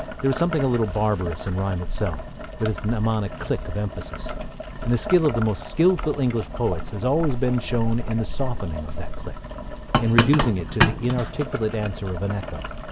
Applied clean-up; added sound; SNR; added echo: none; Boiling; 3 dB; none.